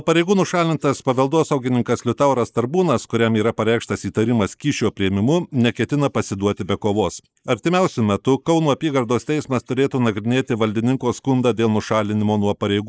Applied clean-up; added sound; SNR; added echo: neural mask model Resemble Enhance denoiser.